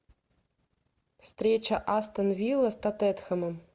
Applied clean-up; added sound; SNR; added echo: none; none; none; none.